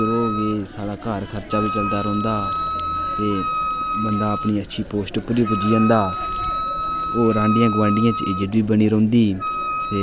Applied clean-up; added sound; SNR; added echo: none; Wind instrument, woodwind instrument; 5 dB; none.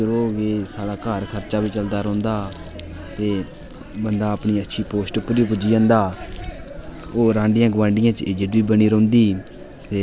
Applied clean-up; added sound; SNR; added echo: none; none; none; none.